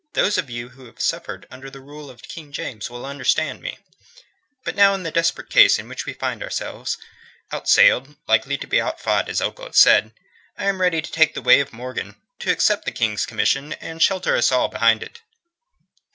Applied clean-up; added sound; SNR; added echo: none; none; none; none.